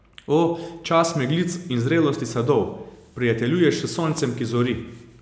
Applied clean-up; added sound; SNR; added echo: none; none; none; none.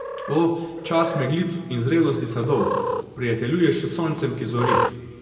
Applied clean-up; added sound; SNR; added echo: none; Cat; 6 dB; reverberation time 1.5 s.